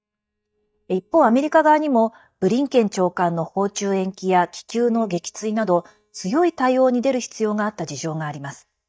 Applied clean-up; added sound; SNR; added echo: neural mask model DeepFilterNet 3.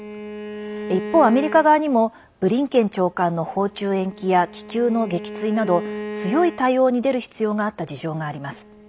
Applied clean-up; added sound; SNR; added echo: none; Bowed string instrument; 13 dB; none.